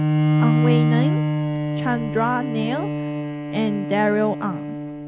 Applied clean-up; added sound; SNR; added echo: none; Bowed string instrument; -3 dB; none.